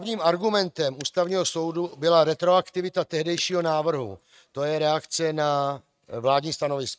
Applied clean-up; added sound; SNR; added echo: neural mask model RNNoise.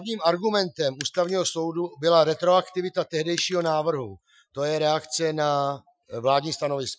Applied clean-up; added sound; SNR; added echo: classical method Wiener filter.